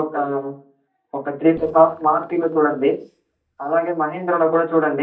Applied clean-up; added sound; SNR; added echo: neural mask model DeepFilterNet 3.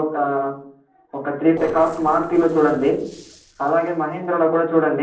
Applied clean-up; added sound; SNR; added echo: neural separator model SepFormer DNS4.